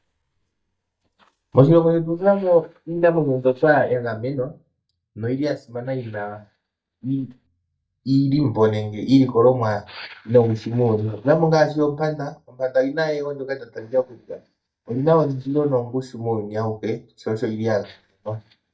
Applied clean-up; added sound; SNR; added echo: neural mask model DeepFilterNet 3.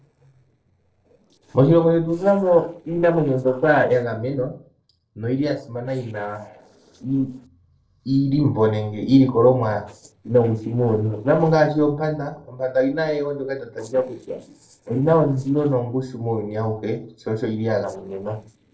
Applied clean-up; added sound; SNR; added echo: neural separator model SepFormer DNS4.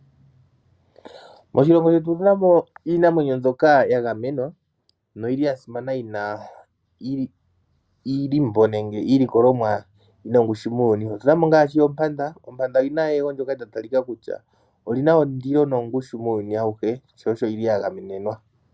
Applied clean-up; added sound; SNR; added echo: none; none; none; none.